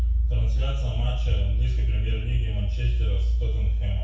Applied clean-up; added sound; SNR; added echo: none; none; none; reverberation time 0.6 s.